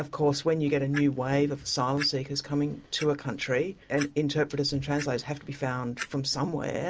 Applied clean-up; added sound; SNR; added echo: none; Clock; 17 dB; none.